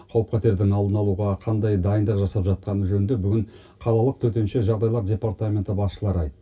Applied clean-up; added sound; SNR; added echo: none; none; none; reverberation time 0.1 s.